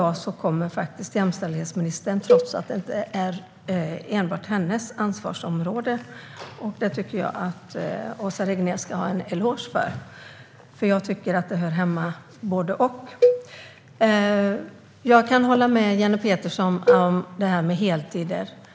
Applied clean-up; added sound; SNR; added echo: none; Cowbell; 1 dB; none.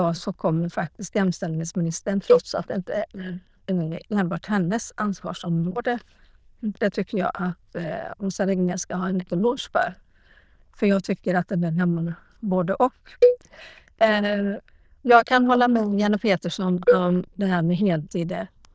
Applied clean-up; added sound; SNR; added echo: neural diffusion model UNIVERSE++.